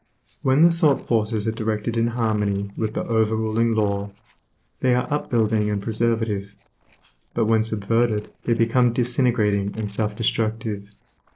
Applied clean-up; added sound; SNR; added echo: neural separator model SepFormer DNS4.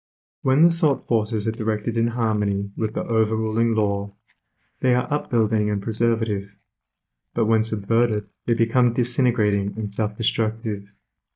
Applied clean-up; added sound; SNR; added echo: neural mask model DeepFilterNet 3.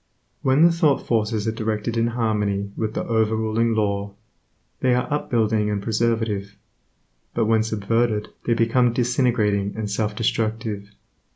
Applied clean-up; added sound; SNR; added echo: none; none; none; none.